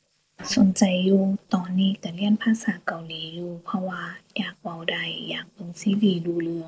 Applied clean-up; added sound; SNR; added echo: neural separator model SepFormer DNS4.